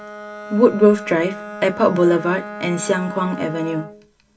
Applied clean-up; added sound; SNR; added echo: none; Bowed string instrument; 13 dB; reverberation time 0.2 s.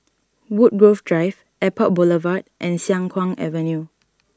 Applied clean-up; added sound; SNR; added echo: none; none; none; none.